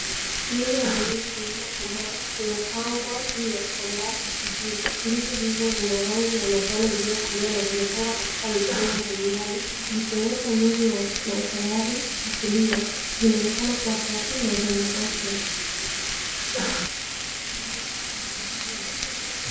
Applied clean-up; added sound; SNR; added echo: none; Frying (food); 1 dB; reverberation time 0.9 s.